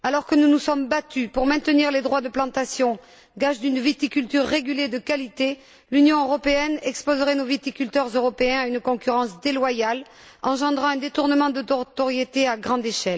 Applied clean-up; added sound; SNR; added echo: none; none; none; none.